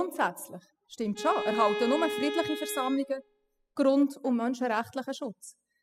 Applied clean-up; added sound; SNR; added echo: classical method spectral subtraction.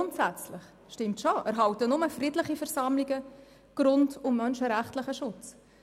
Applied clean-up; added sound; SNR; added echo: none; none; none; none.